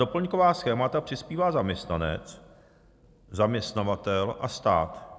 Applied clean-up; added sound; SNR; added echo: none; none; none; none.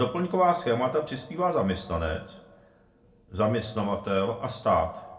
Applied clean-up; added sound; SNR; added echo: none; none; none; reverberation time 0.3 s.